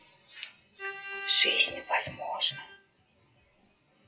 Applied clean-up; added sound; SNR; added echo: classical method WPE with log-MMSE.